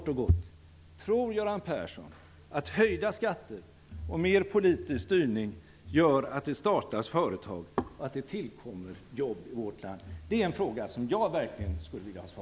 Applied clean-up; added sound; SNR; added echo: none; none; none; none.